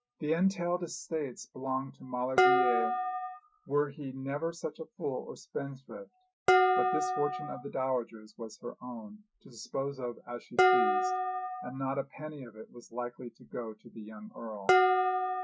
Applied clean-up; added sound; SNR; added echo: classical method Wiener filter.